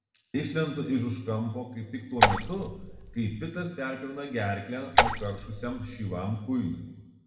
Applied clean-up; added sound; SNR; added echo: none; Raindrop / Splash, splatter; -4 dB; reverberation time 1.0 s.